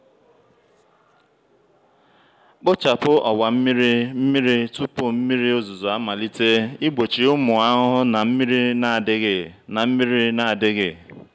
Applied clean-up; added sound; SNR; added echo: none; none; none; none.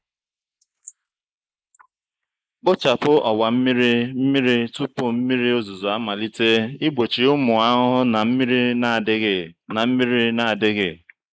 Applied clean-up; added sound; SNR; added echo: neural mask model Resemble Enhance denoiser.